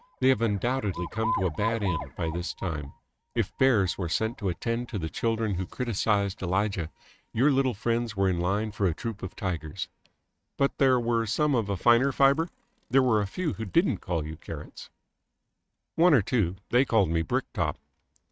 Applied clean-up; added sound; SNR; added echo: neural mask model RNNoise.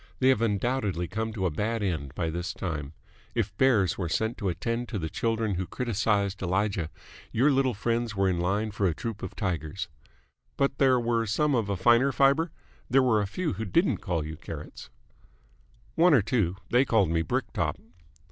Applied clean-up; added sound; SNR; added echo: none; none; none; none.